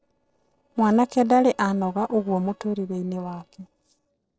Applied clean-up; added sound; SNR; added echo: neural separator model SepFormer DNS4.